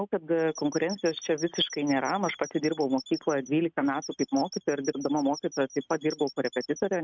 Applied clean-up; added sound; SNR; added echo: neural mask model RNNoise.